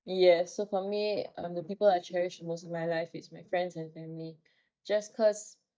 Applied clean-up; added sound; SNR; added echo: neural mask model DeepFilterNet 3.